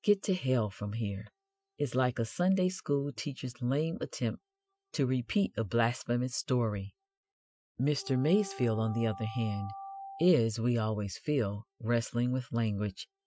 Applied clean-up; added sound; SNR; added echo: classical method Wiener filter.